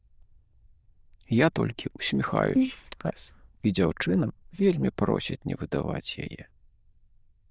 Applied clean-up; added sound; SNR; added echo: neural diffusion model UNIVERSE++.